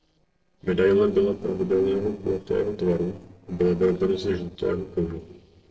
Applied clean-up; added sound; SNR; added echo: neural separator model SepFormer DNS4.